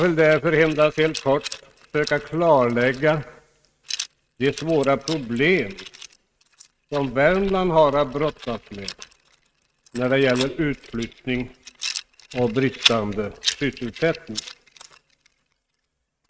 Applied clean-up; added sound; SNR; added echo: neural mask model RNNoise.